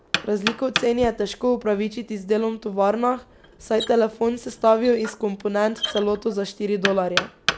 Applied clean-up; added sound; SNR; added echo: none; Knock; 9 dB; none.